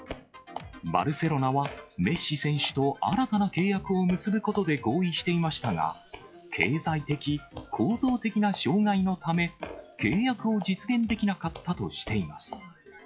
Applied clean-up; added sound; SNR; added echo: classical method log-MMSE.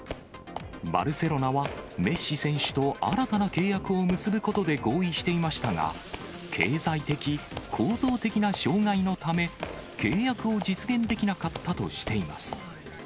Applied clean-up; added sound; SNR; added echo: none; Squeak / Walk, footsteps; 15 dB; none.